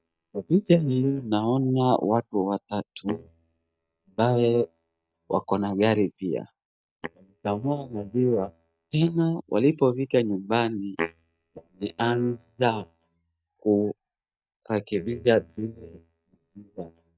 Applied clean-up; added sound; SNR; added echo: neural mask model DeepFilterNet 3.